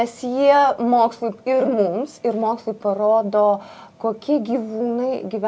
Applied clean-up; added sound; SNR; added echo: none; none; none; none.